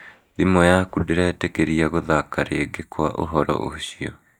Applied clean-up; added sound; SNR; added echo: neural mask model DeepFilterNet 3.